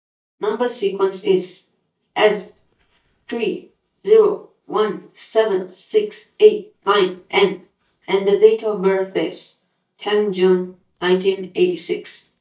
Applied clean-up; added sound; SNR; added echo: neural mask model DeepFilterNet 3.